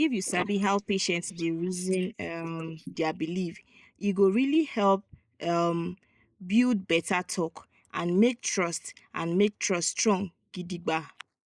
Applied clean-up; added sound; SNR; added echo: neural mask model Resemble Enhance denoiser.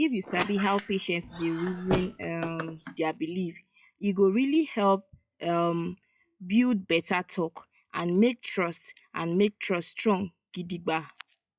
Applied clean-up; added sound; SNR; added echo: classical method log-MMSE.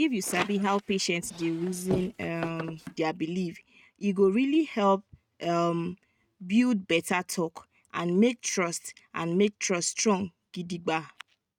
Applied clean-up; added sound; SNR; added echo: neural mask model RNNoise.